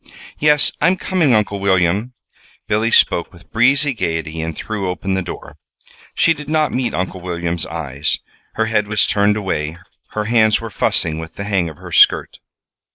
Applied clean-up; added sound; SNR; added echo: neural mask model Resemble Enhance denoiser.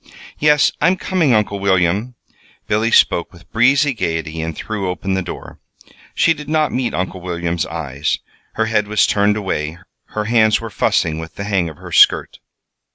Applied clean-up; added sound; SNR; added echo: none; none; none; none.